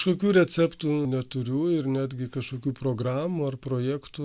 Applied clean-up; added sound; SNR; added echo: none; none; none; none.